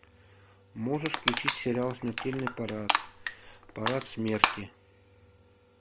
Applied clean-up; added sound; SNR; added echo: none; Crushing; -2 dB; none.